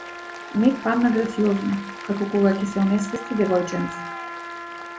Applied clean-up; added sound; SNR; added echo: none; Applause + Trumpet; 12 dB; none.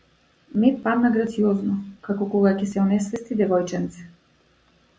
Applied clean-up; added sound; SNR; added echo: none; none; none; none.